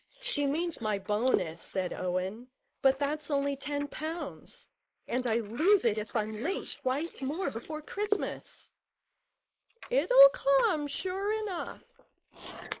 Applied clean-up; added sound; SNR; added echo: neural mask model Resemble Enhance denoiser.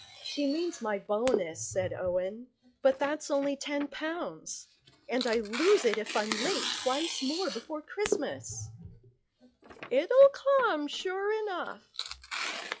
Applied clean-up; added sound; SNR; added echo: classical method log-MMSE.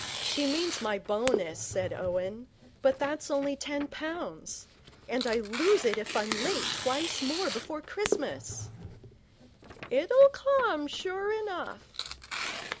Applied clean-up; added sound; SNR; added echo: none; Tearing; 8 dB; none.